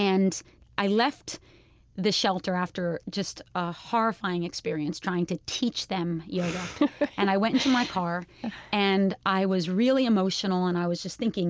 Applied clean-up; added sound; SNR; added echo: none; none; none; none.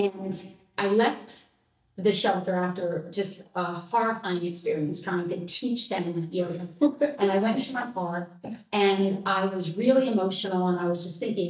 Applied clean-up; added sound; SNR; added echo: neural mask model DeepFilterNet 3.